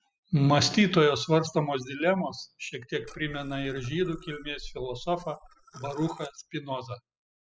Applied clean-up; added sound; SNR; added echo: classical method spectral subtraction.